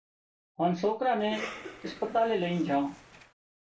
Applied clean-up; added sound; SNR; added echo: none; Cough; 13 dB; reverberation time 0.3 s.